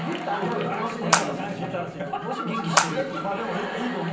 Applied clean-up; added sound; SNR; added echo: none; Water / Splash, splatter; 2 dB; reverberation time 0.6 s.